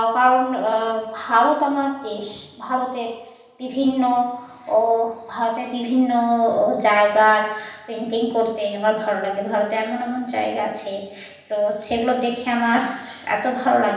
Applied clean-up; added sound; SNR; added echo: none; none; none; reverberation time 0.9 s.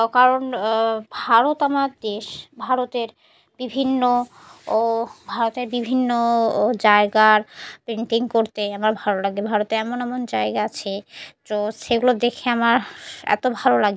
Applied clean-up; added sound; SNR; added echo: none; none; none; none.